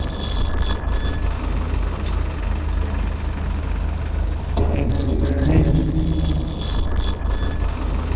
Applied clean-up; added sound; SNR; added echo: neural separator model SepFormer DNS4.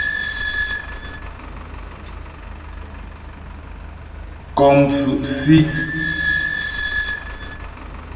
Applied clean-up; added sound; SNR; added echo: none; Squeak / Idling; 6 dB; reverberation time 2.1 s.